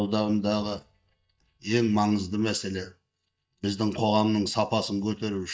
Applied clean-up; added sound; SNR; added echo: neural mask model DeepFilterNet 3.